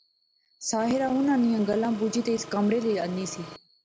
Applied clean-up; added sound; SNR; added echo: none; Engine; 16 dB; none.